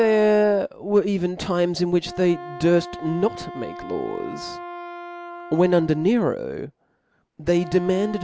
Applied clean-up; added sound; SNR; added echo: none; Wind instrument, woodwind instrument; 15 dB; none.